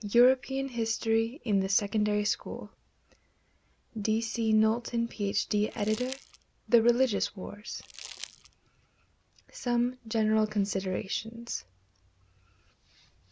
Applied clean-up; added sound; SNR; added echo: none; Crumpling, crinkling; 15 dB; none.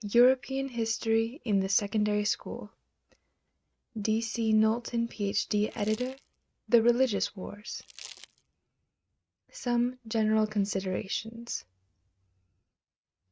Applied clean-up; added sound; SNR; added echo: neural mask model RNNoise.